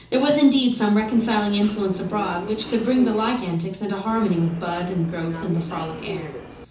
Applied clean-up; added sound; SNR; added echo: none; Subway, metro, underground; 14 dB; reverberation time 0.6 s.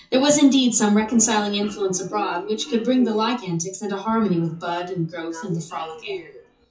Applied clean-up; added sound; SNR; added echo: classical method WPE with log-MMSE.